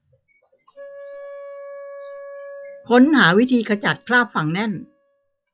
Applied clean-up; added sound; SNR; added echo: classical method log-MMSE.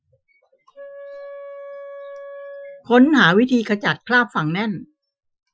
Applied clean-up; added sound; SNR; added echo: classical method Wiener filter.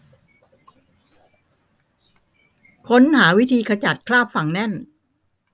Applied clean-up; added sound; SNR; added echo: none; none; none; none.